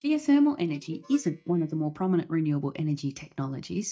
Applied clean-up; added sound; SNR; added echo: neural mask model DeepFilterNet 3.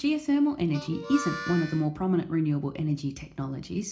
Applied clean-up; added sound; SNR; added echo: none; Harmonica; 11 dB; reverberation time 0.4 s.